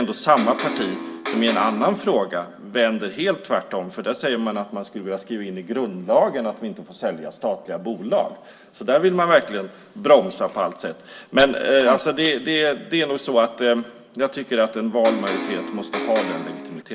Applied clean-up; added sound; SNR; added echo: none; Electric guitar; 7 dB; reverberation time 0.5 s.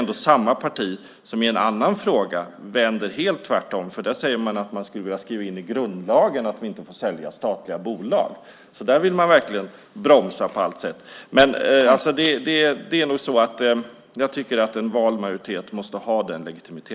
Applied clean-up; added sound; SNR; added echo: none; none; none; none.